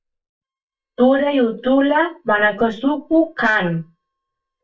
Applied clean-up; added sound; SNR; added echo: neural mask model DeepFilterNet 3.